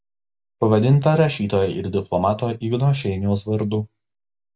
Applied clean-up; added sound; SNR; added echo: none; none; none; none.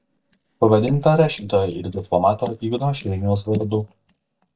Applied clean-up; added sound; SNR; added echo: neural mask model DeepFilterNet 3.